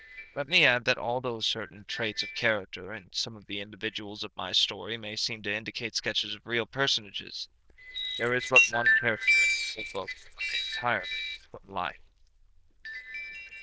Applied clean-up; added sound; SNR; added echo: neural diffusion model UNIVERSE++.